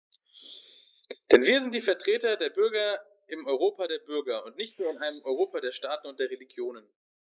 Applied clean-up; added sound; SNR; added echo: neural mask model Resemble Enhance denoiser.